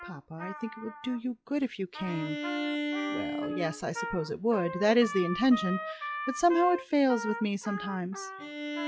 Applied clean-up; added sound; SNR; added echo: classical method log-MMSE.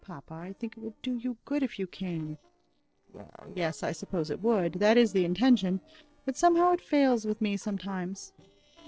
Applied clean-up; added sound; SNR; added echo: neural separator model SepFormer DNS4.